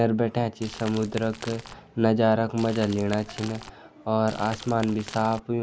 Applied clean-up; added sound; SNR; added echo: none; Crumpling, crinkling / Crackle; 16 dB; none.